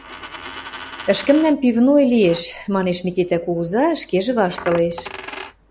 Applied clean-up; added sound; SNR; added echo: none; Coin (dropping); 17 dB; none.